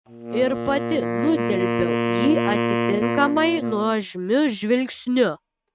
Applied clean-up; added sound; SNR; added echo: neural mask model RNNoise.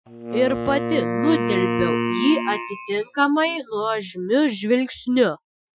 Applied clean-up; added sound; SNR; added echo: classical method Wiener filter.